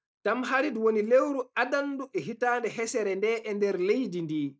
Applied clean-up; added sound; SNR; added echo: neural mask model Resemble Enhance denoiser.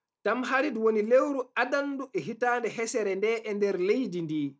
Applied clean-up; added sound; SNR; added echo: none; none; none; none.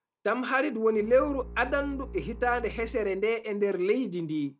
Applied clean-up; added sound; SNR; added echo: none; Bowed string instrument; 15 dB; none.